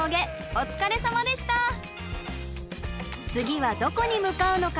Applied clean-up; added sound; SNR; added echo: none; none; none; none.